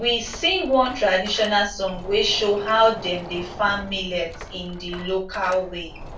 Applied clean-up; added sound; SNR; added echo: none; Door; 14 dB; reverberation time 0.2 s.